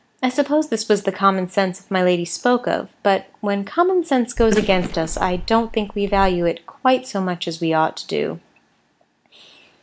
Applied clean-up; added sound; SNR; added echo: neural mask model Resemble Enhance denoiser.